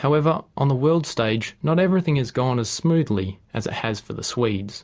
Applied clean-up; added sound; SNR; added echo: none; none; none; none.